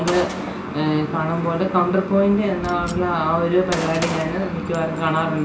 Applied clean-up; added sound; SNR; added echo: none; Gunshot, gunfire; 15 dB; reverberation time 0.4 s.